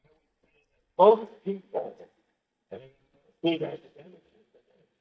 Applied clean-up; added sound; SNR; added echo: neural mask model DeepFilterNet 3.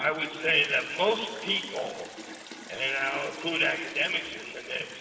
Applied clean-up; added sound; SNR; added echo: none; Toilet flush; 14 dB; reverberation time 1.9 s.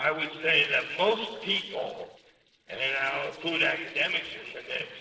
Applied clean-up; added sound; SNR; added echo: neural separator model SepFormer DNS4.